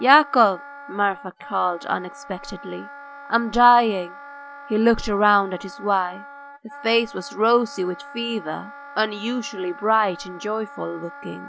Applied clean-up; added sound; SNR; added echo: none; Wind instrument, woodwind instrument; 17 dB; none.